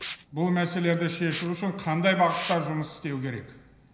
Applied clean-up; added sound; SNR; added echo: none; Liquid; 16 dB; reverberation time 0.9 s.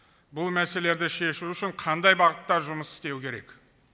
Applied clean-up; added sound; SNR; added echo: none; none; none; none.